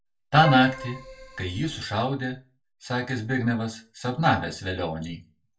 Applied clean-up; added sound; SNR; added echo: none; Keyboard (musical); 9 dB; reverberation time 0.2 s.